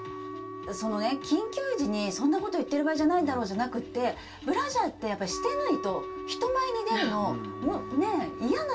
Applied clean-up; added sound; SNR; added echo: none; Wind instrument, woodwind instrument; 11 dB; reverberation time 0.2 s.